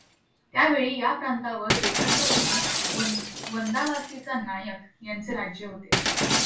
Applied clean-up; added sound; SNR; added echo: none; Shatter; -1 dB; reverberation time 0.3 s.